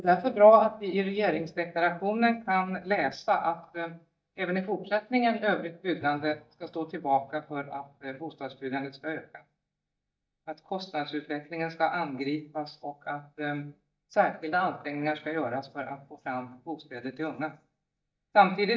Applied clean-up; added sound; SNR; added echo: neural mask model DeepFilterNet 3.